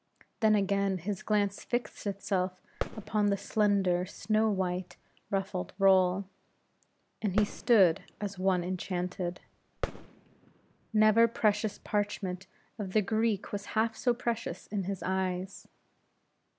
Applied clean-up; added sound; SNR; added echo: none; Fireworks; 13 dB; none.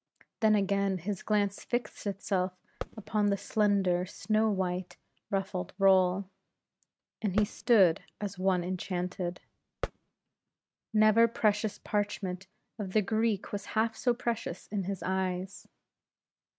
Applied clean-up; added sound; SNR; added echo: neural mask model RNNoise.